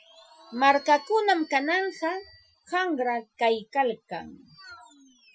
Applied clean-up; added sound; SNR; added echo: classical method Wiener filter.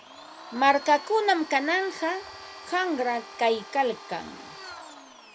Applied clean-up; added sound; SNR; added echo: none; Domestic sounds, home sounds; 16 dB; none.